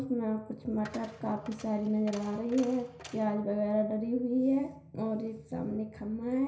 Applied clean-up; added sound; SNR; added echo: none; Coin (dropping); 19 dB; reverberation time 0.5 s.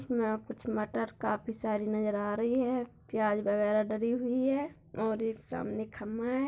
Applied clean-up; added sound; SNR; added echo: none; none; none; none.